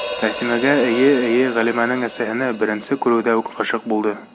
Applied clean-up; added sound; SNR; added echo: none; Hi-hat; 12 dB; none.